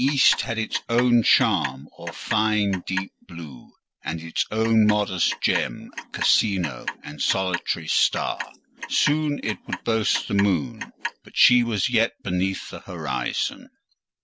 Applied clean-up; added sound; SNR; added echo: none; Clock; 11 dB; none.